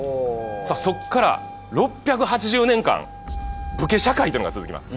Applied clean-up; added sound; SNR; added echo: none; Wind instrument, woodwind instrument; 16 dB; none.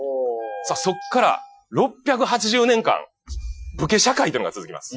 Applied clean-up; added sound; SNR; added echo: classical method Wiener filter.